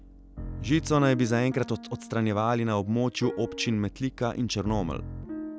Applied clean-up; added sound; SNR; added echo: none; Piano; 12 dB; none.